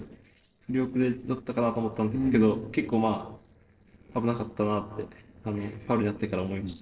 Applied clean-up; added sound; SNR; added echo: neural separator model SepFormer DNS4.